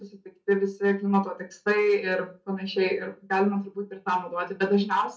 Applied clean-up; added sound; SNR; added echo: none; none; none; reverberation time 0.2 s.